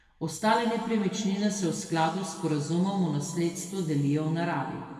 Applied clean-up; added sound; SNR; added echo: none; none; none; reverberation time 2.1 s.